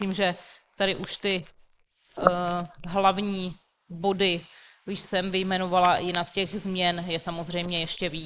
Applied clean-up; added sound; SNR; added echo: neural mask model Resemble Enhance denoiser.